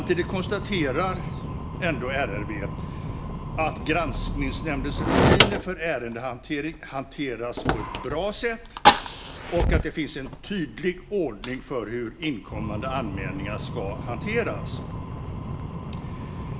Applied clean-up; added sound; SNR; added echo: none; Fire; -2 dB; reverberation time 0.6 s.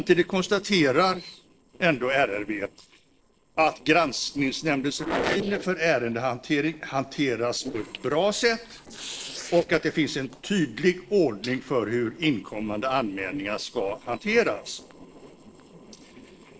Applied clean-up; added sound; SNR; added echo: neural separator model SepFormer DNS4.